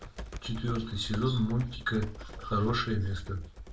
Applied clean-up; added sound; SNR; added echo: none; Computer keyboard; 12 dB; reverberation time 0.2 s.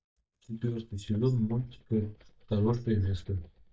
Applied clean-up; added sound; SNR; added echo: neural mask model DeepFilterNet 3.